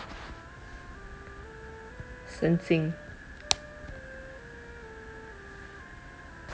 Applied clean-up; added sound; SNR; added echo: none; Wind instrument, woodwind instrument; 15 dB; none.